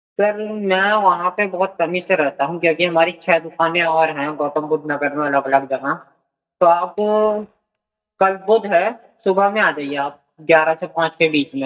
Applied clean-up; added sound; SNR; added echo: neural mask model DeepFilterNet 3.